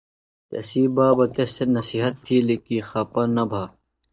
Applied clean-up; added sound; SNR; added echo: neural mask model DeepFilterNet 3.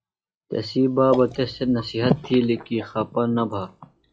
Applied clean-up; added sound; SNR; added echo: classical method log-MMSE.